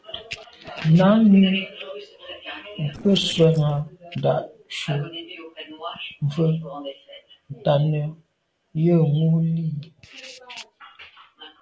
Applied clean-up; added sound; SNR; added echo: neural separator model SepFormer DNS4.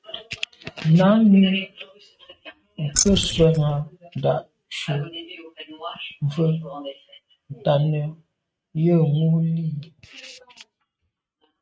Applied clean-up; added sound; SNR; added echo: neural mask model RNNoise.